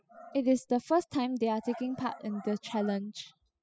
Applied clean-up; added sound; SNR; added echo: classical method spectral subtraction.